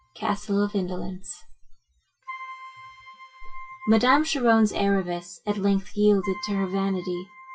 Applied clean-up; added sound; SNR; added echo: classical method WPE with log-MMSE.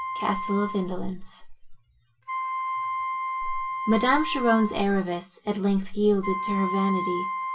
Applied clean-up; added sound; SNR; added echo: none; Wind instrument, woodwind instrument; 5 dB; reverberation time 0.2 s.